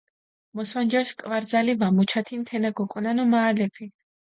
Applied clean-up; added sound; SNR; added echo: none; none; none; none.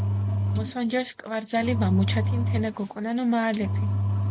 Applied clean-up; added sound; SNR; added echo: none; Engine; -1 dB; none.